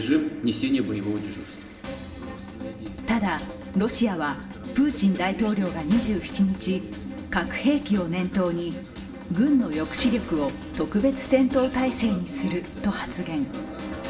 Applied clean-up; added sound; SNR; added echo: none; none; none; reverberation time 0.8 s.